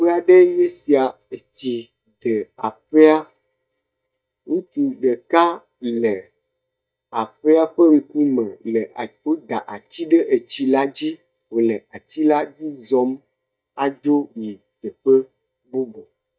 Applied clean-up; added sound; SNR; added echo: neural mask model DeepFilterNet 3.